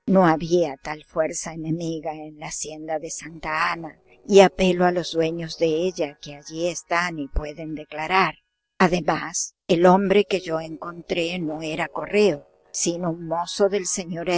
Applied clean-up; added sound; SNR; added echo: neural separator model SepFormer DNS4.